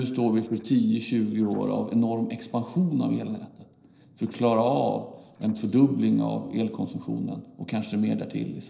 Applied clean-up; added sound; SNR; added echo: neural separator model SepFormer DNS4.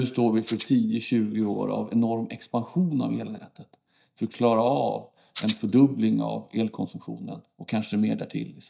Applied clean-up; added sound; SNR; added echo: neural mask model DeepFilterNet 3.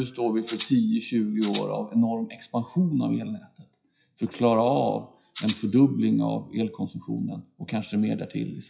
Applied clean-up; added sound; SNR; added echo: classical method WPE with log-MMSE.